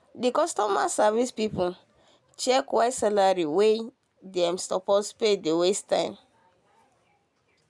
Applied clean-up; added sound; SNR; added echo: none; none; none; none.